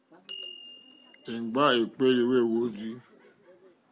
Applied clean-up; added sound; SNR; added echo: none; Door / Bell; 18 dB; none.